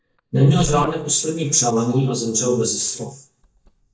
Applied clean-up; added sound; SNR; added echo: neural mask model DeepFilterNet 3.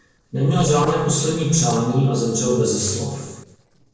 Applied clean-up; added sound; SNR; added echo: neural separator model SepFormer DNS4.